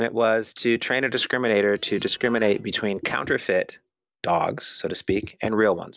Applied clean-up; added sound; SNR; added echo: neural separator model SepFormer DNS4.